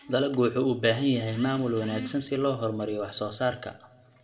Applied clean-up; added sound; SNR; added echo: none; none; none; reverberation time 0.7 s.